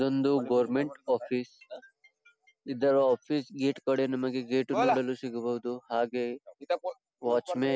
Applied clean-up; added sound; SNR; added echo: none; none; none; none.